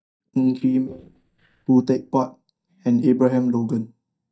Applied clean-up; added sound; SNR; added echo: neural mask model DeepFilterNet 3.